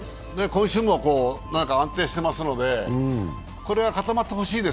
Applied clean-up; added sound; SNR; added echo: none; none; none; none.